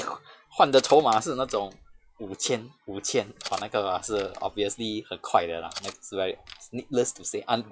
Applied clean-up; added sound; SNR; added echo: classical method log-MMSE.